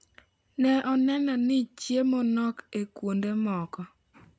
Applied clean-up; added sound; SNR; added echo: none; none; none; none.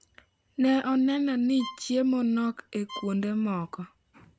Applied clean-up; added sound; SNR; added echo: none; Bowed string instrument; 19 dB; none.